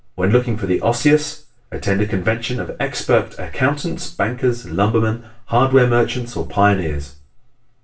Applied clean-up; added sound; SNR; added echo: none; none; none; reverberation time 0.3 s.